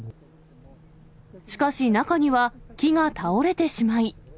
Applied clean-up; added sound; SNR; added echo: none; none; none; none.